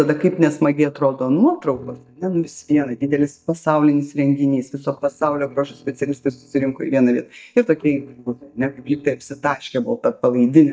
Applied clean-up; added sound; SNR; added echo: neural mask model DeepFilterNet 3.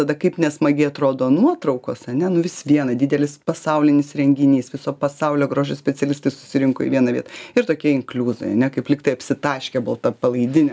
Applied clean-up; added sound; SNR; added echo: none; none; none; none.